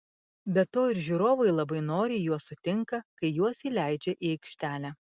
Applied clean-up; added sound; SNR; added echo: none; none; none; none.